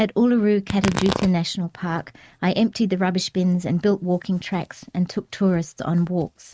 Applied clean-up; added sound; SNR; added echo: neural mask model RNNoise.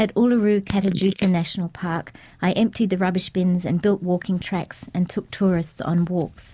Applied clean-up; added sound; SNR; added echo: neural mask model Resemble Enhance denoiser.